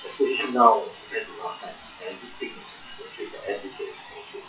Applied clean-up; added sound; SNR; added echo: classical method WPE with log-MMSE.